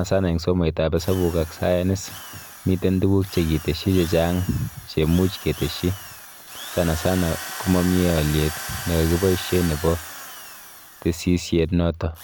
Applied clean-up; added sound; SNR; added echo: none; Drill; 14 dB; none.